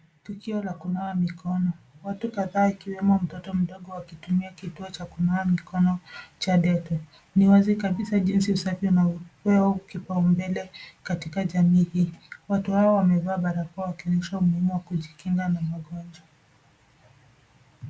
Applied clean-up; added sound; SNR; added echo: none; none; none; none.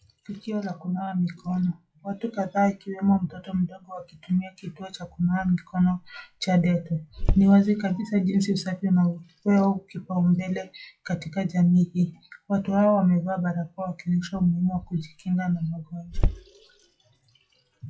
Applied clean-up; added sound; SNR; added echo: classical method log-MMSE.